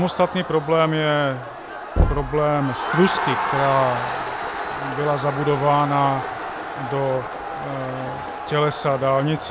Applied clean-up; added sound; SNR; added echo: none; Crowd + Knock / Wood; 5 dB; none.